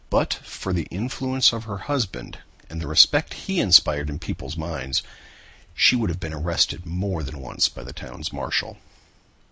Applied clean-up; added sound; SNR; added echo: none; none; none; none.